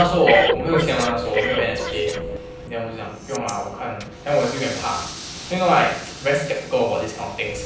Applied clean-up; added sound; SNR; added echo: none; Breathing; 6 dB; reverberation time 0.6 s.